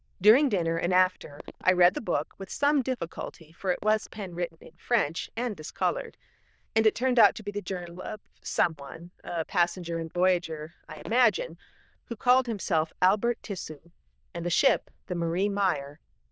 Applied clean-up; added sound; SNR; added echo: neural diffusion model UNIVERSE++.